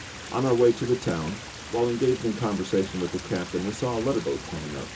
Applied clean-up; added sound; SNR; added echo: none; Stream; 12 dB; reverberation time 0.2 s.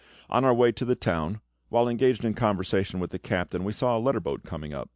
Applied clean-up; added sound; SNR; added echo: none; none; none; none.